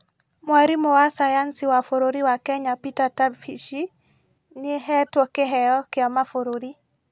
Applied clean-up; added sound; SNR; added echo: none; none; none; none.